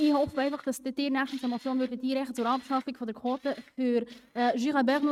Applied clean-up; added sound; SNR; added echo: neural mask model RNNoise.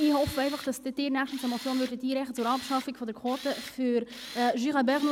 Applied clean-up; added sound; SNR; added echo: none; Tools; 15 dB; none.